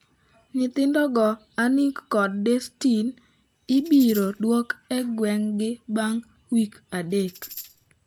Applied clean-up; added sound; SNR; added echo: none; Tambourine; 18 dB; none.